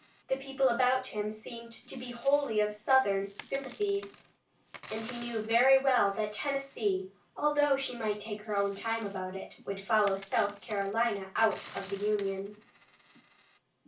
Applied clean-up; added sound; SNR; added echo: none; Coin (dropping); 20 dB; reverberation time 0.3 s.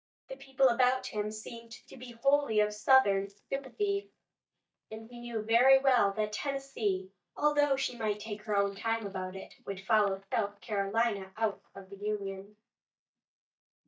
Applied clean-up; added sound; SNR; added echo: neural mask model DeepFilterNet 3.